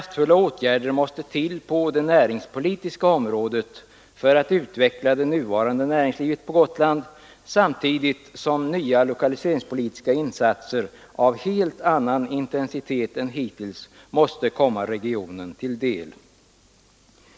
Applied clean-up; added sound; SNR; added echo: none; none; none; none.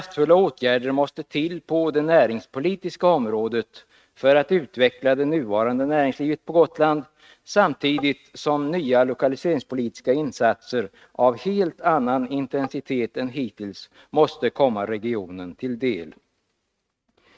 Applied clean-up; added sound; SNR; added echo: neural mask model RNNoise.